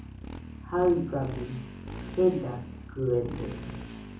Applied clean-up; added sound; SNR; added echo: none; Motorcycle; 10 dB; reverberation time 0.6 s.